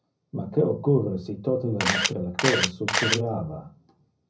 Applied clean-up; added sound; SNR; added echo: none; Camera; -3 dB; reverberation time 0.4 s.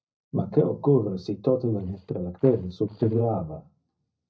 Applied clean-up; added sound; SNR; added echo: neural mask model DeepFilterNet 3.